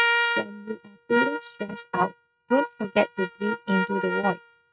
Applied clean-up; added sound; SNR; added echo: neural mask model RNNoise.